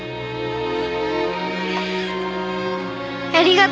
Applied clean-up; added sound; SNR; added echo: none; none; none; none.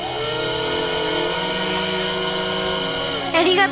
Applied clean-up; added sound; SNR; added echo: none; Tools; 2 dB; none.